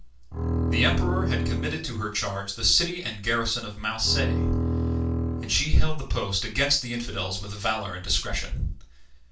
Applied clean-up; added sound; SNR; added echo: none; Bowed string instrument; 1 dB; reverberation time 0.3 s.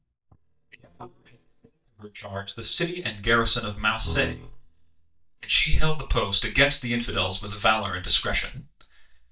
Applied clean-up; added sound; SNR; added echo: neural mask model DeepFilterNet 3.